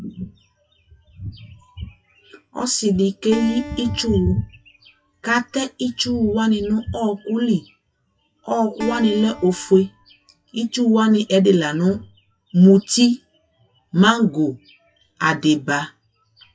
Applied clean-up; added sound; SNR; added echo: classical method WPE with log-MMSE.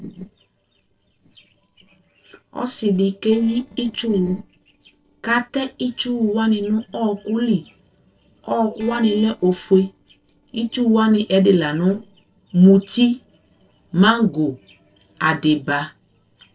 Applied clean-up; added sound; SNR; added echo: neural separator model SepFormer DNS4.